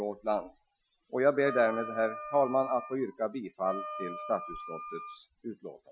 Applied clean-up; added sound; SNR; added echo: classical method Wiener filter.